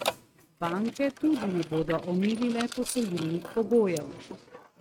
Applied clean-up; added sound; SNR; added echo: neural mask model RNNoise.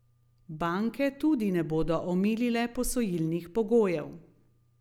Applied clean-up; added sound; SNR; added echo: none; none; none; none.